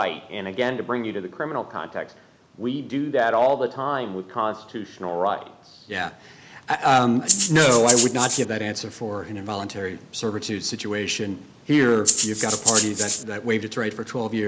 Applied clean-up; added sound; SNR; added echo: none; Rattle (instrument); -2 dB; none.